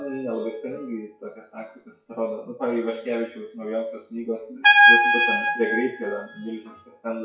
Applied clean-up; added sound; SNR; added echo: classical method WPE with log-MMSE.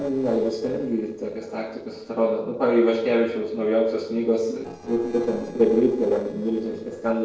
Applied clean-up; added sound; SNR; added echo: neural separator model SepFormer DNS4.